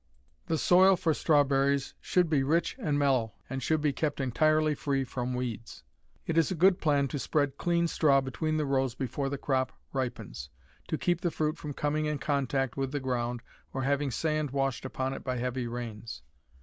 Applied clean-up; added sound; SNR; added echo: none; none; none; none.